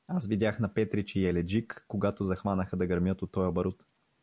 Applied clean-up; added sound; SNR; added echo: none; none; none; none.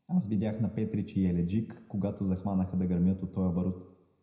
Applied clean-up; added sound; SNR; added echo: none; none; none; reverberation time 0.8 s.